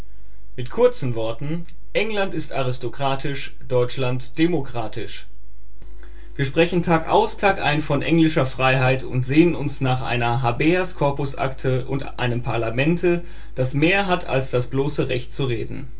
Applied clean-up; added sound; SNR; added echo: none; none; none; reverberation time 0.2 s.